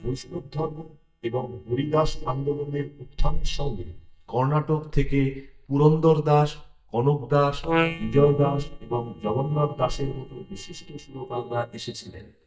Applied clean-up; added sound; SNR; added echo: neural mask model DeepFilterNet 3.